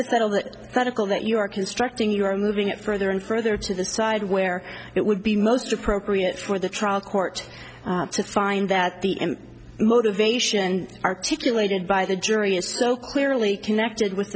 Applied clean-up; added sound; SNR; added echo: none; none; none; none.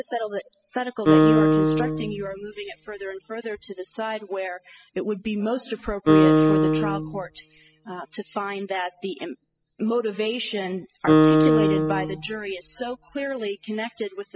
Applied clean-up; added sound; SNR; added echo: classical method spectral subtraction.